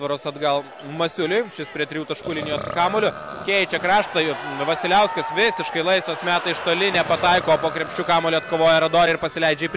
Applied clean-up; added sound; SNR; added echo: none; Burping, eructation; 14 dB; none.